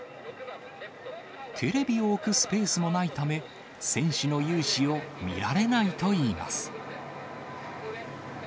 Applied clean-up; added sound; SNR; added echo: none; none; none; none.